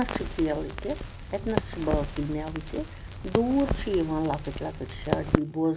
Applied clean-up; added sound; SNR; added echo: none; Crackle; 3 dB; none.